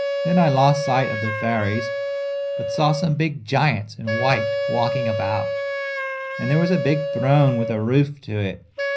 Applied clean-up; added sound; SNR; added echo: none; Wind instrument, woodwind instrument; 4 dB; reverberation time 0.5 s.